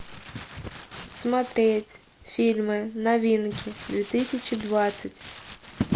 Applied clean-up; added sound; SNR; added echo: none; Crumpling, crinkling; 11 dB; none.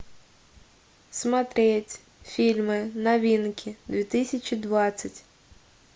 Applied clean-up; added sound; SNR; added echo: none; none; none; none.